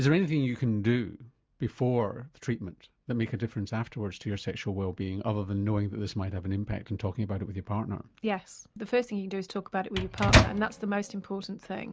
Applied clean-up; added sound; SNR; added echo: none; Microwave oven; -5 dB; none.